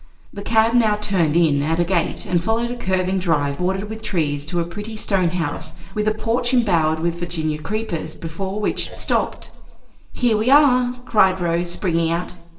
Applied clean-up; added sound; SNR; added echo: neural separator model SepFormer DNS4.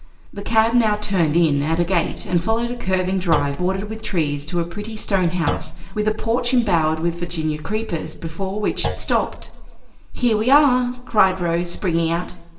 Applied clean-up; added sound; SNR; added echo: none; Thump, thud; 13 dB; reverberation time 1.3 s.